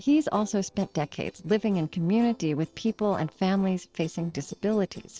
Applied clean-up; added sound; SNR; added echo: neural separator model SepFormer DNS4.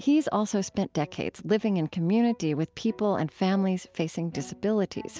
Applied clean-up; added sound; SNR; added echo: none; none; none; none.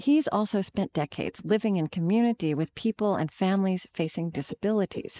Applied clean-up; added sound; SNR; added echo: neural mask model Resemble Enhance denoiser.